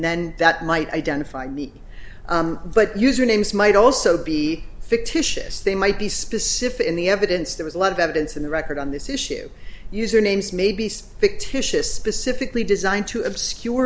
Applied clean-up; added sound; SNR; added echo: none; none; none; none.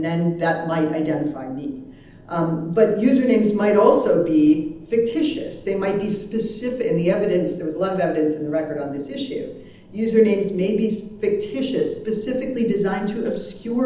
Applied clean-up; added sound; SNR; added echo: none; none; none; reverberation time 0.8 s.